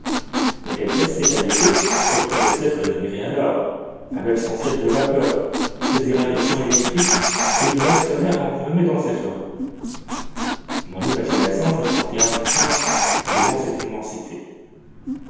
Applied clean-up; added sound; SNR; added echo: none; Squeak; 0 dB; reverberation time 1.2 s.